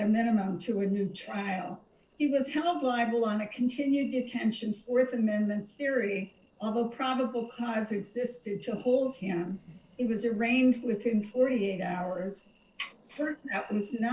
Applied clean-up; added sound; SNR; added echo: neural separator model SepFormer DNS4.